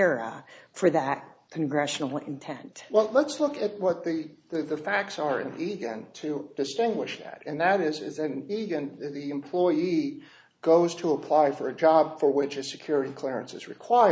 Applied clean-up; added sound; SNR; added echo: none; none; none; none.